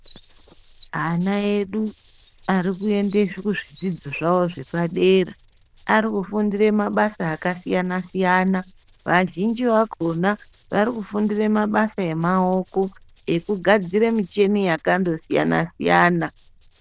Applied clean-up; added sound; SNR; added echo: neural diffusion model UNIVERSE++.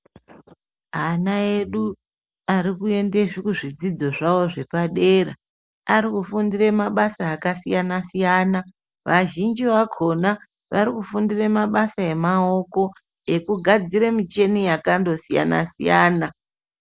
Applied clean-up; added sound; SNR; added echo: neural mask model Resemble Enhance denoiser.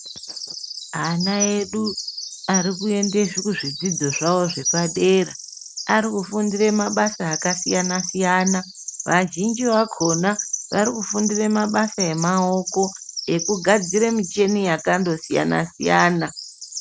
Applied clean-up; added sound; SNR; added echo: neural mask model RNNoise.